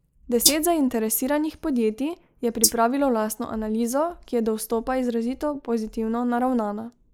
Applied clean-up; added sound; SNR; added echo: neural mask model Resemble Enhance denoiser.